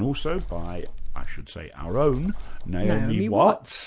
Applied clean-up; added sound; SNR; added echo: none; Wind; 1 dB; none.